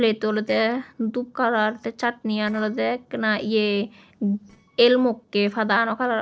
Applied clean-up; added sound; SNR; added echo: neural separator model SepFormer DNS4.